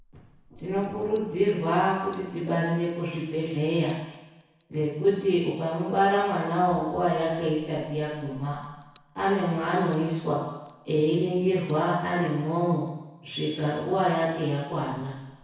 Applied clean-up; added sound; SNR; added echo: none; Bell; 12 dB; reverberation time 1.0 s.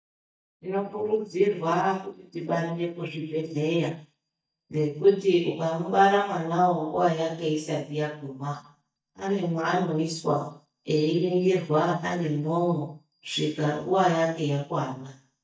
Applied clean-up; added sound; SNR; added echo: neural mask model DeepFilterNet 3.